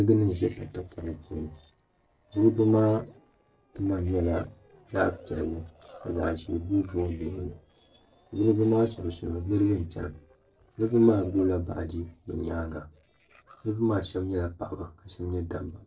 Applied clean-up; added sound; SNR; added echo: neural separator model SepFormer DNS4.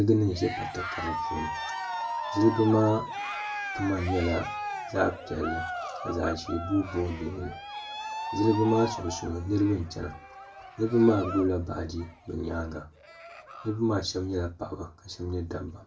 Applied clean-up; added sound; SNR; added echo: none; Cheering; 8 dB; reverberation time 0.2 s.